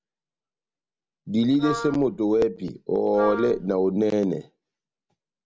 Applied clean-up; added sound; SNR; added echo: none; Wind instrument, woodwind instrument; 10 dB; none.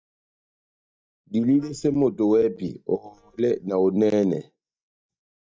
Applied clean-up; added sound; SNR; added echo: neural mask model DeepFilterNet 3.